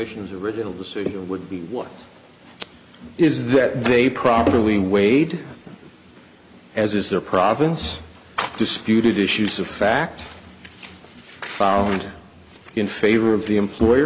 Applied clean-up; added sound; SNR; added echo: none; none; none; none.